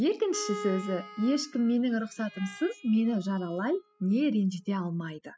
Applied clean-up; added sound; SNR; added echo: classical method spectral subtraction.